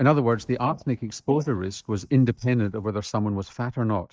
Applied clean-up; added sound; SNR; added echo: neural mask model DeepFilterNet 3.